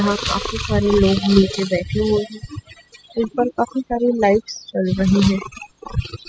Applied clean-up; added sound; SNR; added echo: classical method spectral subtraction.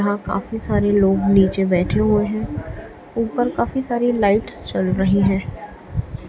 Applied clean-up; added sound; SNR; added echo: none; none; none; none.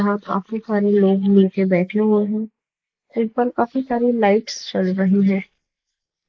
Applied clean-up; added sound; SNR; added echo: neural mask model Resemble Enhance denoiser.